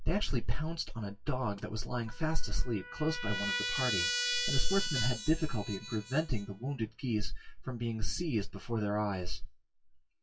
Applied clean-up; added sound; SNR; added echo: classical method WPE with log-MMSE.